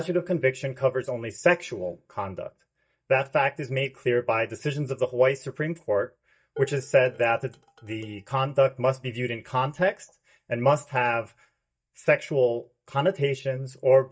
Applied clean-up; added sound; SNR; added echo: neural mask model DeepFilterNet 3.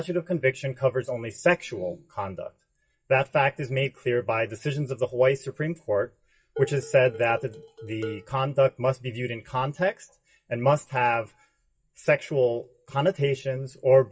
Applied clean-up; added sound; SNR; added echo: classical method WPE with log-MMSE.